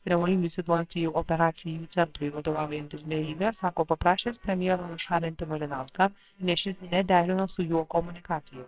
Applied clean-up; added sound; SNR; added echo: neural separator model SepFormer WHAMR!.